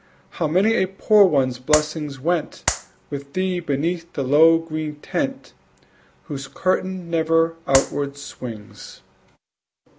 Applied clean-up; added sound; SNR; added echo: none; Clapping; 4 dB; none.